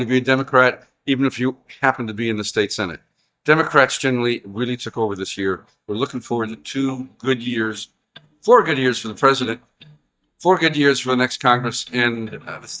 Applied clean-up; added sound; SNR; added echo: neural mask model DeepFilterNet 3.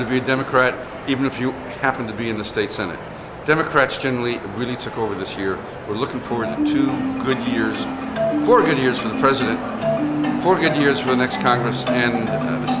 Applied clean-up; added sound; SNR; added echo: none; none; none; none.